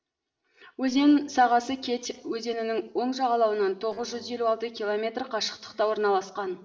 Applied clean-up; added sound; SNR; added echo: neural separator model SepFormer DNS4.